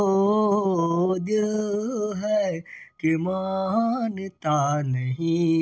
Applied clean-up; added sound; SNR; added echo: none; none; none; none.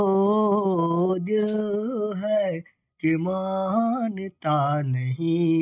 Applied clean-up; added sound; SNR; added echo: neural mask model RNNoise.